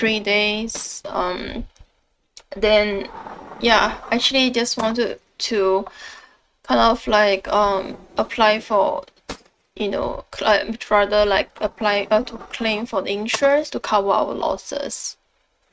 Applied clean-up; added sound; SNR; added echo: neural mask model RNNoise.